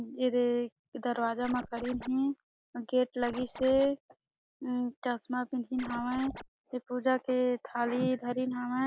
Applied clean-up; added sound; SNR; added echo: none; Scratching (performance technique); 13 dB; none.